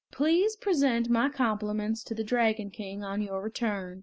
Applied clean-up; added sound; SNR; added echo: none; none; none; none.